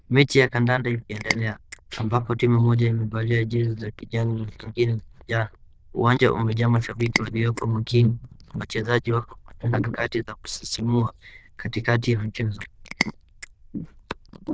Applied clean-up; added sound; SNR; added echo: neural diffusion model UNIVERSE++.